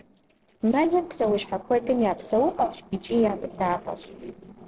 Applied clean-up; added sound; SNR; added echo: neural separator model SepFormer DNS4.